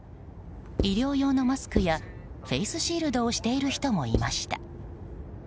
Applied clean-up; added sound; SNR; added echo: none; Writing; 3 dB; none.